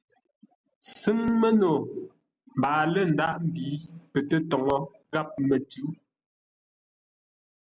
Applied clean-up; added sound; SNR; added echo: none; none; none; none.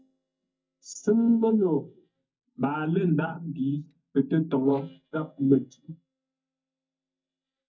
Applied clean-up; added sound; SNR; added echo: neural mask model DeepFilterNet 3.